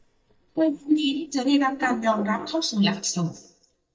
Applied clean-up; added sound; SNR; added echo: neural mask model DeepFilterNet 3.